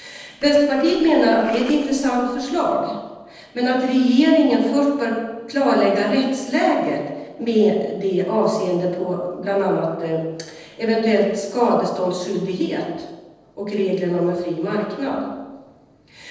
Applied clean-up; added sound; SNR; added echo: neural separator model SepFormer DNS4.